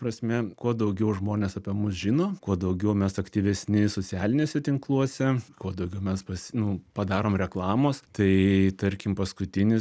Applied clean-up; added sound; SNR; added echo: none; none; none; none.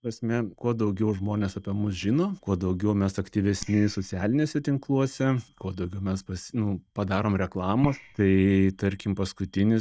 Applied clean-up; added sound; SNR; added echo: neural mask model DeepFilterNet 3.